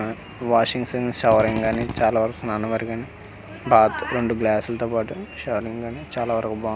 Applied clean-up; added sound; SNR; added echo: none; Drill; 7 dB; none.